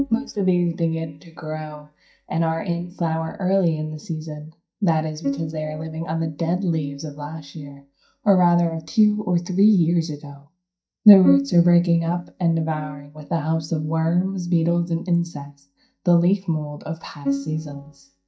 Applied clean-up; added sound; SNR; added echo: neural mask model DeepFilterNet 3.